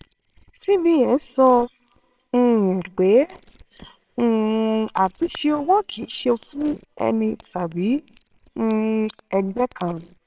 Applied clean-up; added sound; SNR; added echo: neural separator model SepFormer WHAMR!.